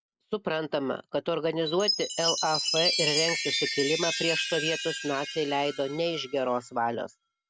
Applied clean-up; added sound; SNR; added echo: none; Chime; 3 dB; none.